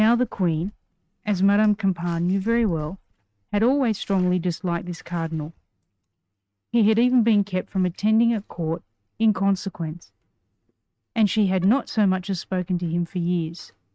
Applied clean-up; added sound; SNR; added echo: neural mask model RNNoise.